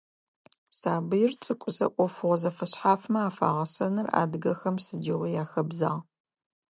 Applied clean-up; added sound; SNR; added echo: none; none; none; none.